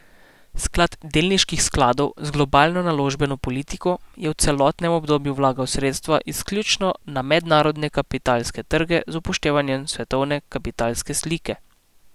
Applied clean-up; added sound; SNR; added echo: none; none; none; none.